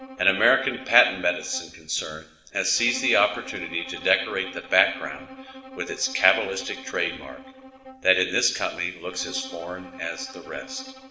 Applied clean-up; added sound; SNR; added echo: none; Bowed string instrument; 17 dB; reverberation time 0.8 s.